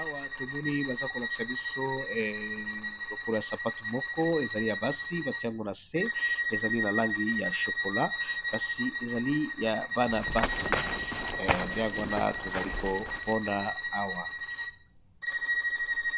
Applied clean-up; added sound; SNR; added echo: none; Run + Bowed string instrument; 0 dB; none.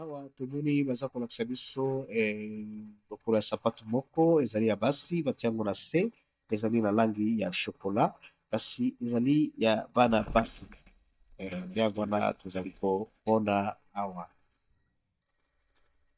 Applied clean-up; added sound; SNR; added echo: neural mask model DeepFilterNet 3.